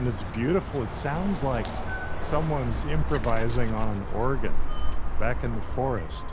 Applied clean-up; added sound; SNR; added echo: none; Bird; -4 dB; none.